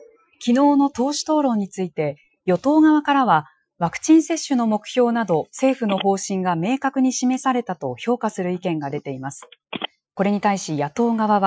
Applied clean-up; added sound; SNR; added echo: classical method Wiener filter.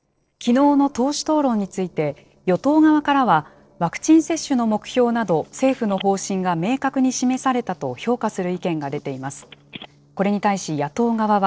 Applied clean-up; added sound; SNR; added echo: neural separator model SepFormer DNS4.